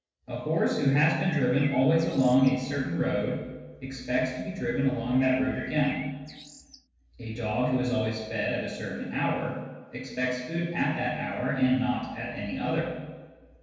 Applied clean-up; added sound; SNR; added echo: none; Bird; 15 dB; reverberation time 1.2 s.